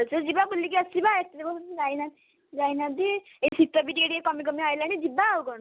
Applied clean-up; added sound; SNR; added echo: none; none; none; none.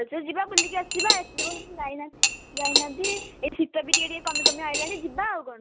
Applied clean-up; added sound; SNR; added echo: none; Cutlery, silverware / Dishes, pots, and pans; -4 dB; none.